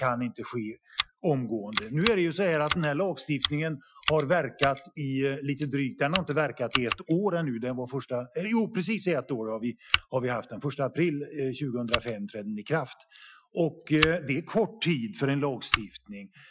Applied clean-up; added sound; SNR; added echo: classical method Wiener filter.